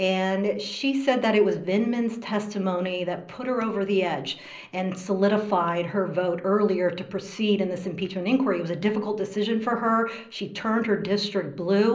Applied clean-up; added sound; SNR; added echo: none; none; none; reverberation time 0.5 s.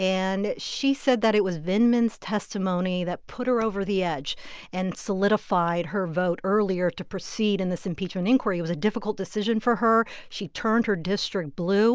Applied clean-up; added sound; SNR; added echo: none; none; none; none.